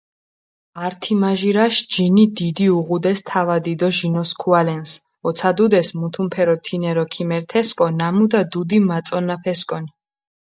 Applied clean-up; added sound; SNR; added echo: neural mask model DeepFilterNet 3.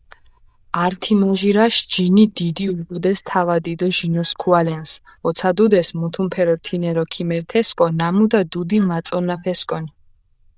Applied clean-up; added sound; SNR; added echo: neural diffusion model UNIVERSE++.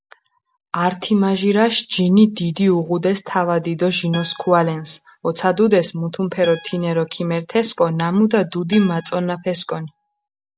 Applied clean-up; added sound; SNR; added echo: none; Acoustic guitar; 20 dB; none.